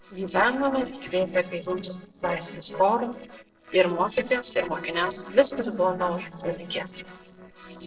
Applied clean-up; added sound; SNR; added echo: neural separator model SepFormer DNS4.